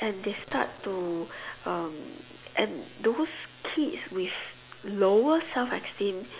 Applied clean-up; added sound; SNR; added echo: none; none; none; none.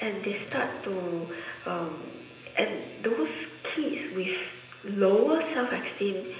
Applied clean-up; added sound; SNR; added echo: none; none; none; reverberation time 0.9 s.